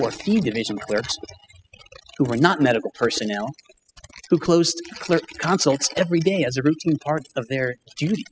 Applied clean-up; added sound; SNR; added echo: classical method spectral subtraction.